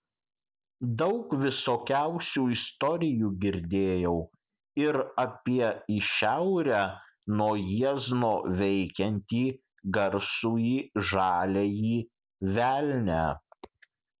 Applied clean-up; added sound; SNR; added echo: none; none; none; none.